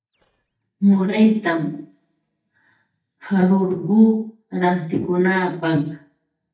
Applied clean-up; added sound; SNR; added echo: neural mask model DeepFilterNet 3.